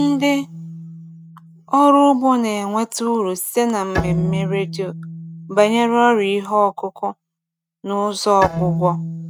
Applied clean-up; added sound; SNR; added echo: neural mask model RNNoise.